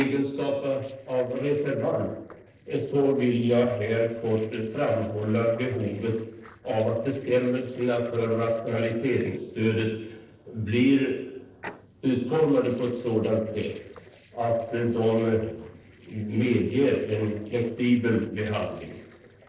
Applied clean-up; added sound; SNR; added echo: neural separator model SepFormer DNS4.